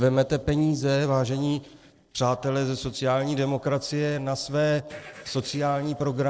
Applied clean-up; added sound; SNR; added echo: neural separator model SepFormer DNS4.